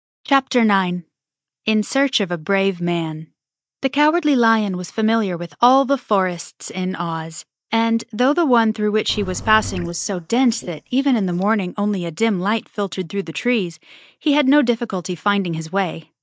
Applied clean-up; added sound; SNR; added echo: neural mask model DeepFilterNet 3.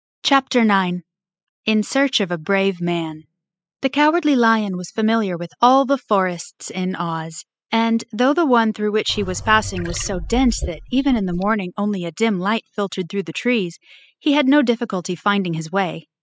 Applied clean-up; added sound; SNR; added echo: classical method spectral subtraction.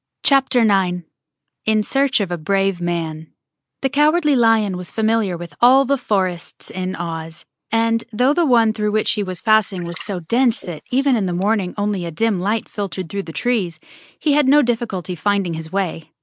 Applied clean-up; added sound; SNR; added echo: neural mask model Resemble Enhance denoiser.